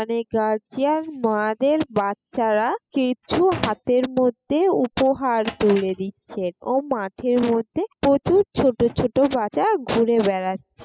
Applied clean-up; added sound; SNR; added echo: classical method spectral subtraction.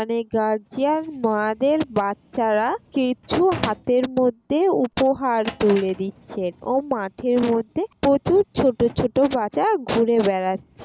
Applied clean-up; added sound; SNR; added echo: none; Drawer open or close; 20 dB; none.